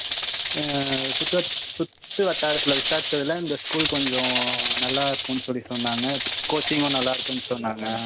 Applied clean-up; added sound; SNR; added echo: none; Rattle / Rattle (instrument); 1 dB; none.